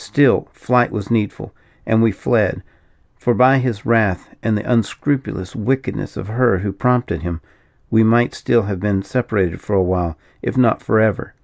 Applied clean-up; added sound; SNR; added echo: none; none; none; none.